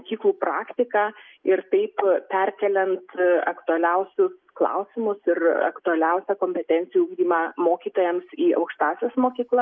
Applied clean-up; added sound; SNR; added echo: none; none; none; none.